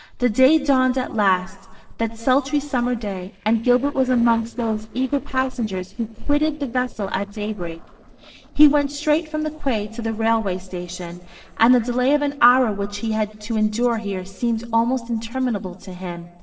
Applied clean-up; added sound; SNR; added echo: neural separator model SepFormer DNS4.